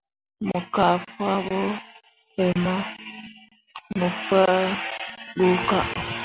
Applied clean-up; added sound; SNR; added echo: none; none; none; none.